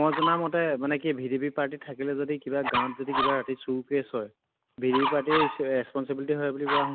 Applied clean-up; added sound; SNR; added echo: none; Dog; 5 dB; none.